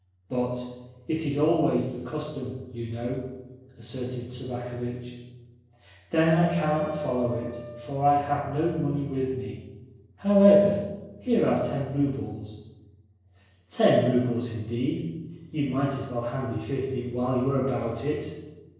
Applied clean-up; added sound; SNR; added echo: neural separator model SepFormer DNS4.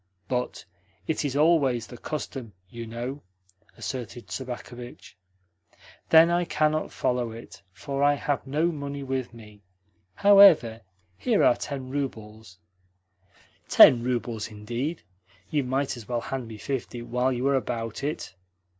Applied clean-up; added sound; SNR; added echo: none; none; none; none.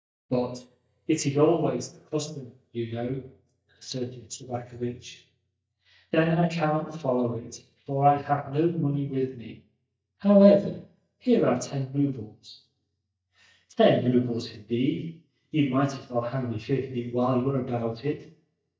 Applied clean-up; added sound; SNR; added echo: neural mask model DeepFilterNet 3.